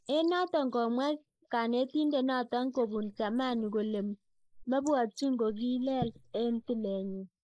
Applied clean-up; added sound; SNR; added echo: neural mask model Resemble Enhance denoiser.